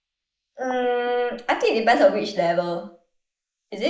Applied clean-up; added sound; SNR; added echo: neural mask model Resemble Enhance denoiser.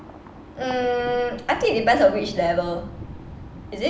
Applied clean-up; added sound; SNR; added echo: none; Thunder; 16 dB; none.